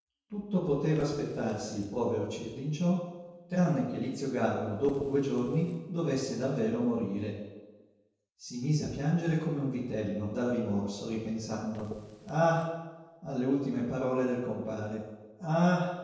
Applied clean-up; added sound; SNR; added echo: neural separator model SepFormer DNS4.